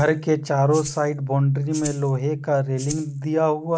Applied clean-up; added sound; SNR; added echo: none; Rattle (instrument); 19 dB; none.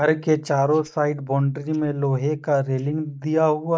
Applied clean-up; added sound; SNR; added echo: neural mask model DeepFilterNet 3.